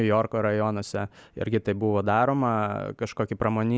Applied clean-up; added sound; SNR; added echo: none; none; none; none.